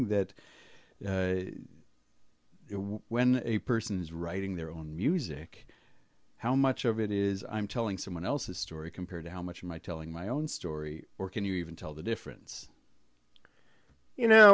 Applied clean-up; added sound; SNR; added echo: none; none; none; none.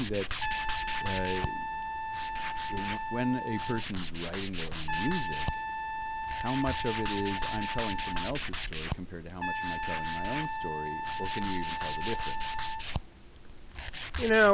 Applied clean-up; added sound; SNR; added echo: none; Trumpet + Tools; -1 dB; none.